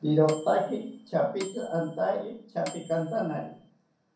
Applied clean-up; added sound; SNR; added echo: none; Microwave oven / Bell; 19 dB; reverberation time 0.5 s.